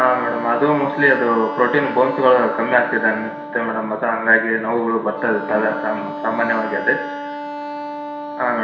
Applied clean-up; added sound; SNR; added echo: none; Wind instrument, woodwind instrument; 10 dB; reverberation time 0.7 s.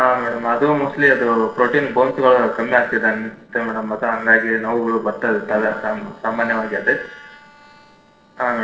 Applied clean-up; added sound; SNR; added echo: neural separator model SepFormer DNS4.